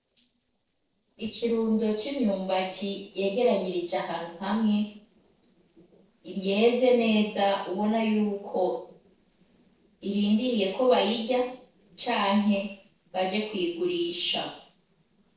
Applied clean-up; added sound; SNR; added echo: neural separator model SepFormer DNS4.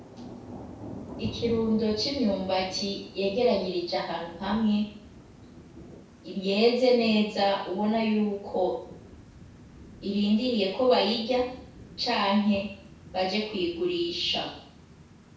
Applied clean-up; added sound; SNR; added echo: none; Thunder / Rain; 17 dB; reverberation time 0.6 s.